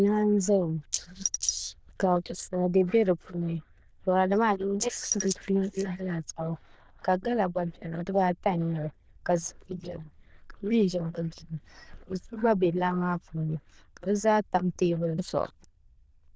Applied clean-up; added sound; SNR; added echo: neural diffusion model UNIVERSE++.